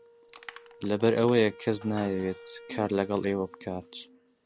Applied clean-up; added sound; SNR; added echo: none; Wind instrument, woodwind instrument + Crushing; 20 dB; none.